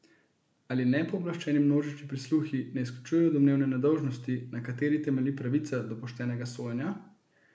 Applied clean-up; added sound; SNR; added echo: none; none; none; none.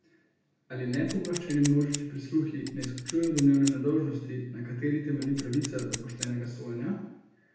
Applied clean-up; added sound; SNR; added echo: none; Scissors; 11 dB; reverberation time 0.8 s.